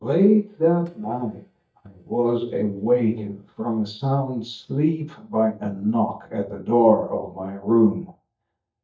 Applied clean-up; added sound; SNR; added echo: neural mask model DeepFilterNet 3.